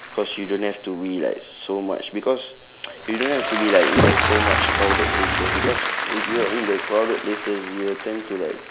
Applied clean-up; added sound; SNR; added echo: none; Applause + Car; 0 dB; none.